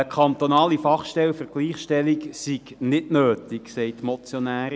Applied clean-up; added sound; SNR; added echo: none; none; none; none.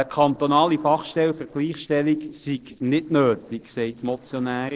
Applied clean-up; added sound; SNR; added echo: neural separator model SepFormer DNS4.